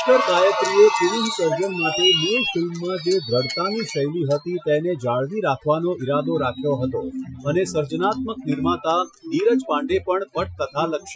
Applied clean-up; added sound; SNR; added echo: classical method Wiener filter.